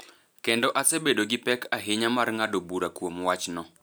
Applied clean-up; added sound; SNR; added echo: none; none; none; none.